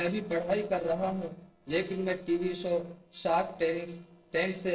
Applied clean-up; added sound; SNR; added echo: neural separator model SepFormer DNS4.